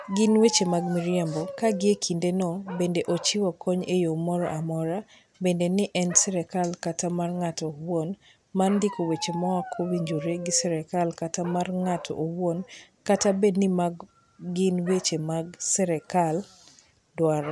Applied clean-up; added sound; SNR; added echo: none; Bark; 17 dB; none.